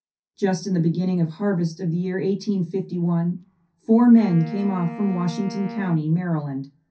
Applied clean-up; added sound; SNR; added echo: none; Wind instrument, woodwind instrument; 14 dB; reverberation time 0.3 s.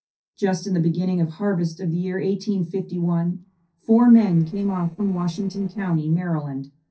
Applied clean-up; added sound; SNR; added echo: neural separator model SepFormer DNS4.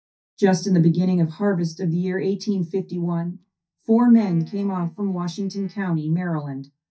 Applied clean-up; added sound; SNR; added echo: neural mask model DeepFilterNet 3.